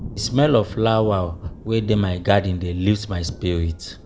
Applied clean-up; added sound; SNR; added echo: none; Thunder / Rain; 16 dB; none.